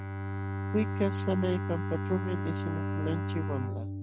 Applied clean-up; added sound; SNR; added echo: none; Bowed string instrument; -1 dB; none.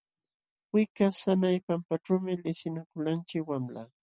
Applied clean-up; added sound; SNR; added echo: none; none; none; none.